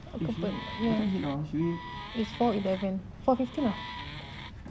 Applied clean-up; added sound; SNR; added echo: none; Wind instrument, woodwind instrument + Wood; 13 dB; none.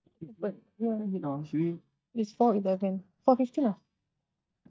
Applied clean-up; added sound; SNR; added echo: neural mask model DeepFilterNet 3.